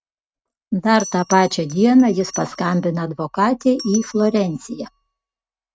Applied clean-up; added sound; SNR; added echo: neural mask model RNNoise.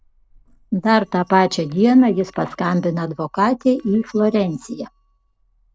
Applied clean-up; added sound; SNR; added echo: neural separator model SepFormer DNS4.